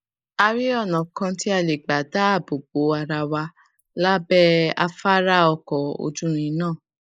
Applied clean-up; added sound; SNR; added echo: neural mask model Resemble Enhance denoiser.